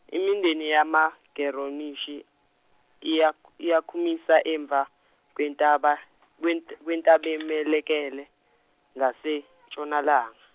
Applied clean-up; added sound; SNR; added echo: none; none; none; none.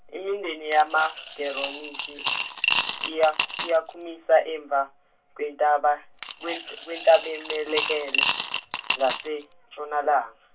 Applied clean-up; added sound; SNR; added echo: none; Coin (dropping) / Glass; 4 dB; reverberation time 0.2 s.